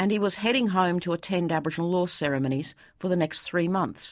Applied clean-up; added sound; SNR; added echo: none; none; none; none.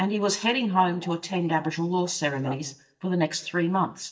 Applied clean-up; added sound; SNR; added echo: neural mask model DeepFilterNet 3.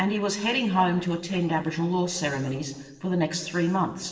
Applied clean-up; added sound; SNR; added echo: neural separator model SepFormer DNS4.